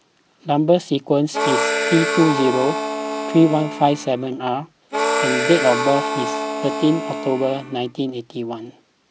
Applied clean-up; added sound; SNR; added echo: none; Harmonica; 3 dB; none.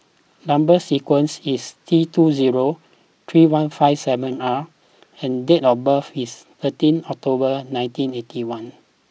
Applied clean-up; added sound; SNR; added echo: none; none; none; none.